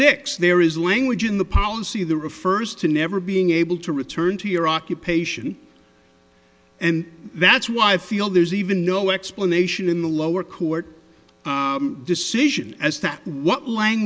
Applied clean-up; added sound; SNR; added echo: none; none; none; none.